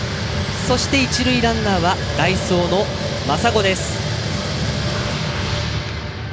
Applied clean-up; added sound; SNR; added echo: none; none; none; none.